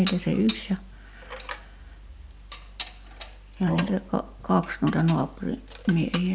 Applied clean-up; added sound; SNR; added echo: none; Dishes, pots, and pans; 15 dB; none.